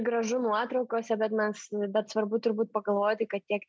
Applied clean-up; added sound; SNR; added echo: none; none; none; none.